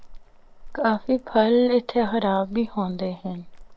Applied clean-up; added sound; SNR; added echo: none; Boiling; 18 dB; none.